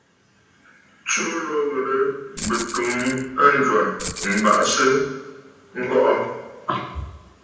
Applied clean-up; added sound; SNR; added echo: none; Rattle (instrument); 11 dB; reverberation time 0.9 s.